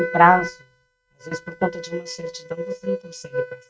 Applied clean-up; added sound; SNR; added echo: neural mask model RNNoise.